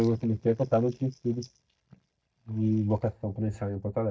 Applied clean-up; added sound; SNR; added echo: neural mask model DeepFilterNet 3.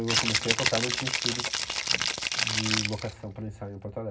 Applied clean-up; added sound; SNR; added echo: none; Rattle (instrument); -4 dB; reverberation time 0.4 s.